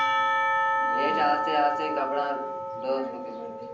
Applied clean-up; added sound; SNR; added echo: none; Church bell / Percussion; -3 dB; reverberation time 0.6 s.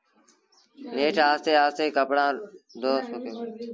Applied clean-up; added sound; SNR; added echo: none; none; none; none.